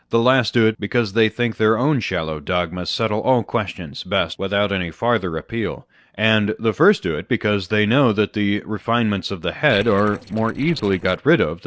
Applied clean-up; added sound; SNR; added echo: neural separator model SepFormer DNS4.